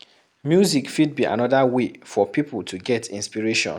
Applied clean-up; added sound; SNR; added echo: none; none; none; none.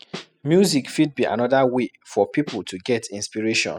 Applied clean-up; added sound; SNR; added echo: classical method spectral subtraction.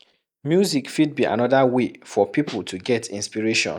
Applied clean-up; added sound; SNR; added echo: neural mask model DeepFilterNet 3.